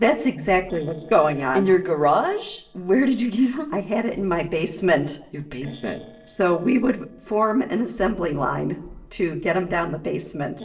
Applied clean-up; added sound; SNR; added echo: neural separator model SepFormer DNS4.